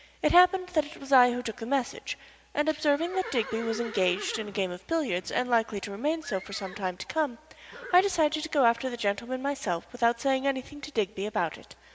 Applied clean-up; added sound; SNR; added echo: none; Livestock, farm animals, working animals; 19 dB; none.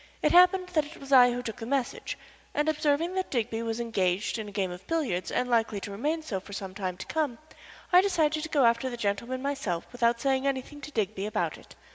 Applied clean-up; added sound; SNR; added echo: none; none; none; none.